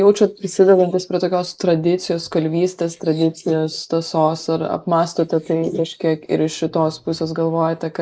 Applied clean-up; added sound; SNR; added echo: neural mask model Resemble Enhance denoiser.